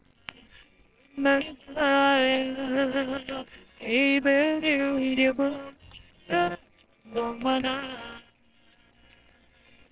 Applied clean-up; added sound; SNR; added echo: neural separator model SepFormer WHAMR!.